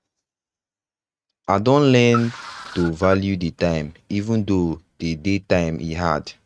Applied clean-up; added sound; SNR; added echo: neural mask model RNNoise.